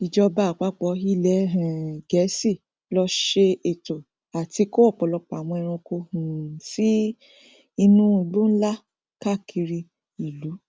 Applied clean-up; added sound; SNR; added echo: none; none; none; none.